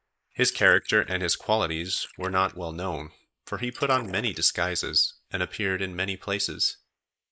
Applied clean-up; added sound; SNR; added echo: neural mask model Resemble Enhance denoiser.